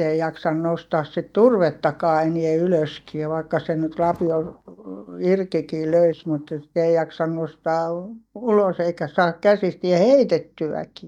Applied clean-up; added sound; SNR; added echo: neural mask model DeepFilterNet 3.